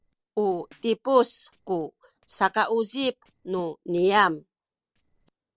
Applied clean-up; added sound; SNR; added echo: neural separator model SepFormer DNS4.